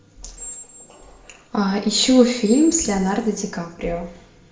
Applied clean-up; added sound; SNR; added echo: none; Squeak; 19 dB; reverberation time 0.7 s.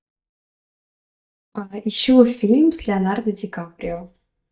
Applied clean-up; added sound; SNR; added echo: neural mask model DeepFilterNet 3.